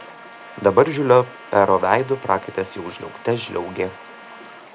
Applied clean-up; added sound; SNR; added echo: none; Trumpet + Stream; 19 dB; none.